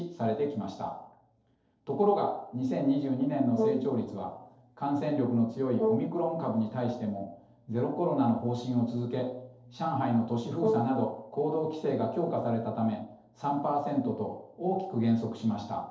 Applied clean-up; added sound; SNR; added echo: neural separator model SepFormer DNS4.